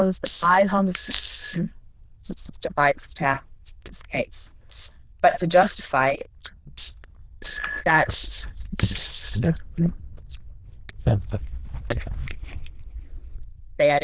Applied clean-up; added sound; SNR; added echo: neural diffusion model UNIVERSE++.